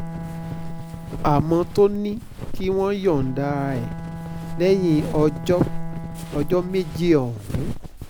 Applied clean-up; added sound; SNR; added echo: none; Walk, footsteps + Bowed string instrument; 7 dB; none.